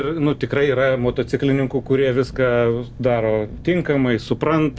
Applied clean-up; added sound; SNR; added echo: none; Engine; 17 dB; none.